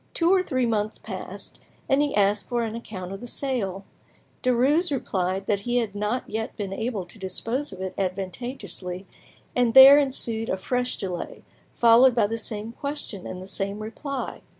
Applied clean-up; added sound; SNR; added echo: none; none; none; none.